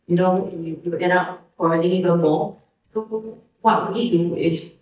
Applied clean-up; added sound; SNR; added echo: neural mask model DeepFilterNet 3.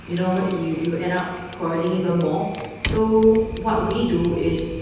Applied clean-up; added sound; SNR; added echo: none; Fire; 10 dB; reverberation time 1.1 s.